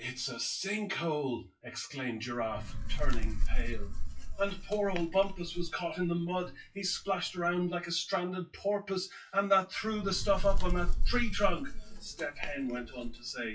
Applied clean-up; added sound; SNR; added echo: classical method WPE with log-MMSE.